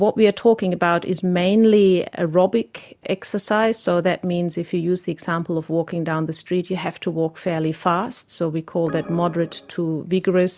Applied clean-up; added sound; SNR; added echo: none; Organ; 15 dB; none.